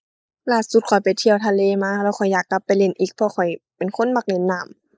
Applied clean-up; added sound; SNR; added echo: neural mask model Resemble Enhance denoiser.